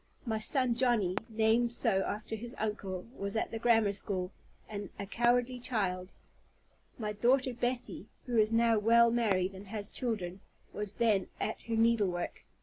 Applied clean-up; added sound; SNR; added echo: none; Fireworks; 20 dB; none.